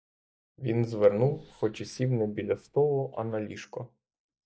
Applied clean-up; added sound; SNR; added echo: neural mask model DeepFilterNet 3.